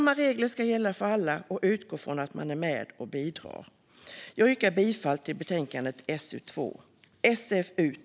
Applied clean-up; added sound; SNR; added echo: none; none; none; none.